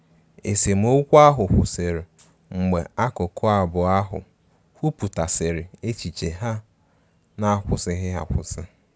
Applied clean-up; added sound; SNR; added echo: none; none; none; none.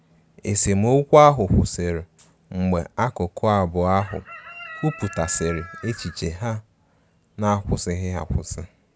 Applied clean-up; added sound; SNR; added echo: none; Chicken, rooster; 16 dB; none.